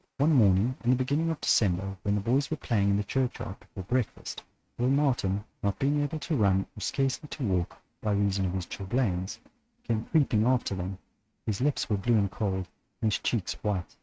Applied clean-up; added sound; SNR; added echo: neural mask model RNNoise.